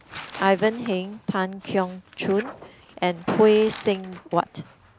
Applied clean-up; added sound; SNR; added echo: none; Tearing; 17 dB; none.